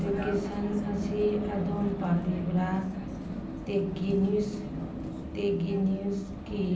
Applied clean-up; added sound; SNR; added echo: none; Vehicle; 6 dB; reverberation time 0.6 s.